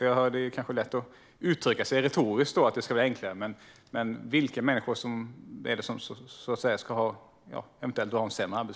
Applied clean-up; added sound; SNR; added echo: none; none; none; none.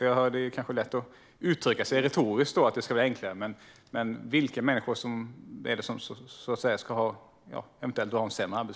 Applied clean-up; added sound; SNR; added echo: none; Brass instrument; 20 dB; none.